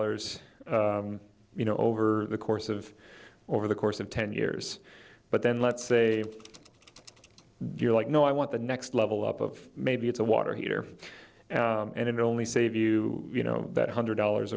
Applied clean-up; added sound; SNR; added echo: neural separator model SepFormer DNS4.